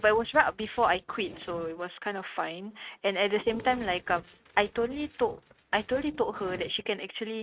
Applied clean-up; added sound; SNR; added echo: neural mask model RNNoise.